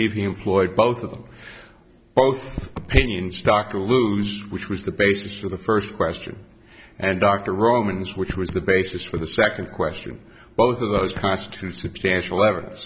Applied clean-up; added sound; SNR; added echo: none; Raindrop / Drip; 15 dB; none.